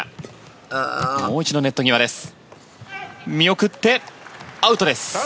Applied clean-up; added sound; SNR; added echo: none; Burping, eructation; 2 dB; none.